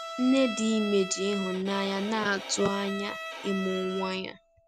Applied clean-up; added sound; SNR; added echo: none; Bowed string instrument; 10 dB; none.